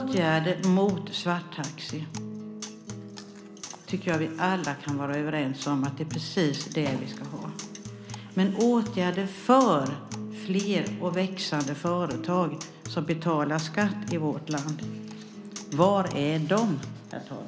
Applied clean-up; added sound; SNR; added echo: none; Acoustic guitar; 13 dB; none.